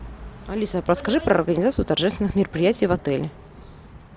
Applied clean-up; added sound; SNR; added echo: none; none; none; none.